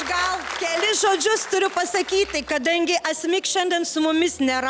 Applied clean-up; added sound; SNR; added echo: none; none; none; none.